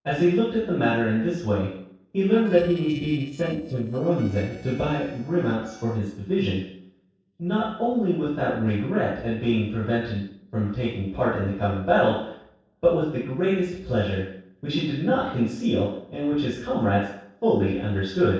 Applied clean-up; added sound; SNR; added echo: neural separator model SepFormer DNS4.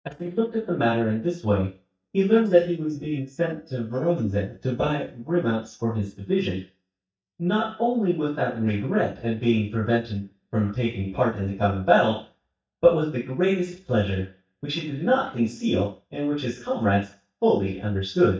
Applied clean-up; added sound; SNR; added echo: neural mask model DeepFilterNet 3.